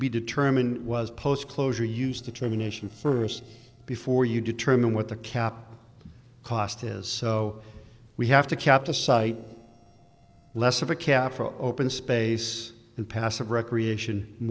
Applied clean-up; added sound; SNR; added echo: neural separator model SepFormer DNS4.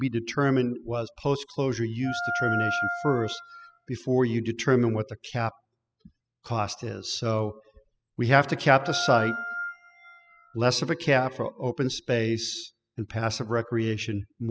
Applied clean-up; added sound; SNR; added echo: classical method spectral subtraction.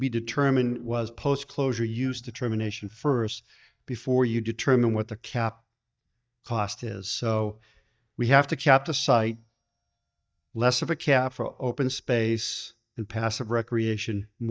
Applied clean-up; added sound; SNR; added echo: neural mask model DeepFilterNet 3.